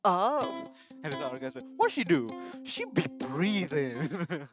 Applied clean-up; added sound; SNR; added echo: neural mask model RNNoise.